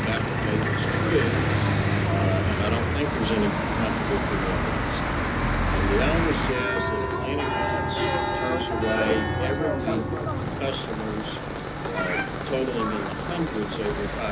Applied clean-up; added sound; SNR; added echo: none; Church bell / Traffic noise, roadway noise; -5 dB; reverberation time 0.4 s.